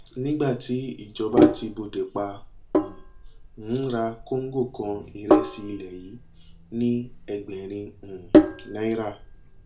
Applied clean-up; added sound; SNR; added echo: none; Sink (filling or washing); -3 dB; reverberation time 0.3 s.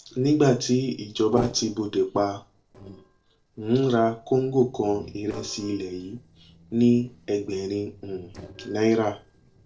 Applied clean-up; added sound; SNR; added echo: neural separator model SepFormer DNS4.